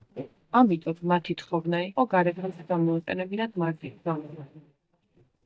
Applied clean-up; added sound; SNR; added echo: neural mask model DeepFilterNet 3.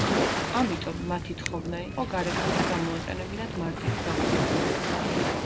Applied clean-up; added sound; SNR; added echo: none; Waves, surf; -5 dB; none.